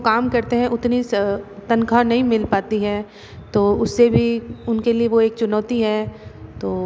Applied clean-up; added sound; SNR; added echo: none; none; none; none.